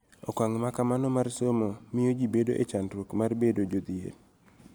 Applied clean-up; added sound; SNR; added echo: none; none; none; none.